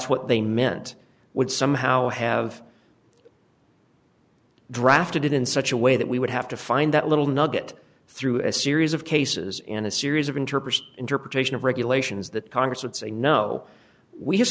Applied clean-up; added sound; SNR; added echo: none; none; none; none.